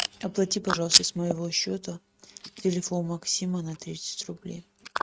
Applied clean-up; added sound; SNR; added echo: neural mask model RNNoise.